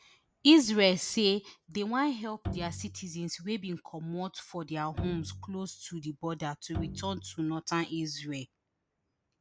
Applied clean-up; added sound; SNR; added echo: none; Bowed string instrument; 10 dB; none.